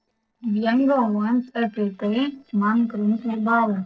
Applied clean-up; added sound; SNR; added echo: neural separator model SepFormer DNS4.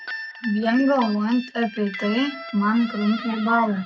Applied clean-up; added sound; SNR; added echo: none; Guitar; 13 dB; reverberation time 0.2 s.